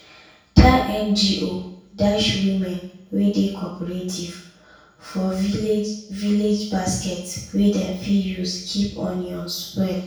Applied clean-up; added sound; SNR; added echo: none; none; none; reverberation time 0.6 s.